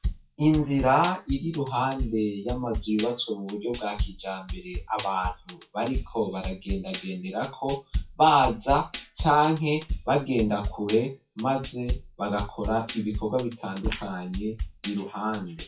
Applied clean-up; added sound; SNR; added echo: classical method WPE with log-MMSE.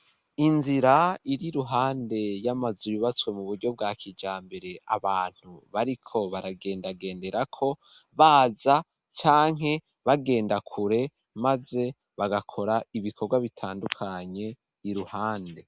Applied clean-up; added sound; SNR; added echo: none; none; none; none.